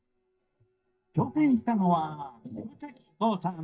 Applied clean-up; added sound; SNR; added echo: neural mask model DeepFilterNet 3.